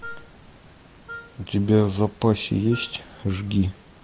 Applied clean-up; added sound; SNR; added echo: none; Wind instrument, woodwind instrument; 19 dB; none.